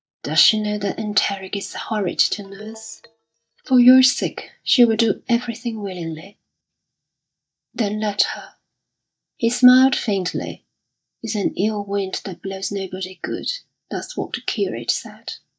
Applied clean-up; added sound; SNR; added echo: neural mask model DeepFilterNet 3.